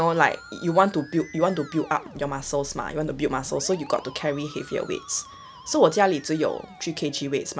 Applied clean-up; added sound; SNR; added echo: none; Musical instrument; 20 dB; none.